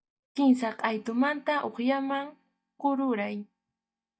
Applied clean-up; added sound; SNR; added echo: neural mask model DeepFilterNet 3.